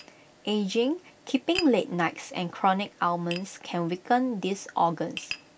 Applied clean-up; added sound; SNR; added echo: none; Tap; 16 dB; none.